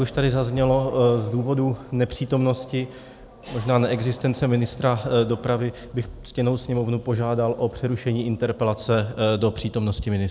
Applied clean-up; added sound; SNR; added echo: none; none; none; none.